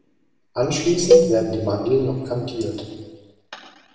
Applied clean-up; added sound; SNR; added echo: none; Cowbell; -3 dB; reverberation time 1.1 s.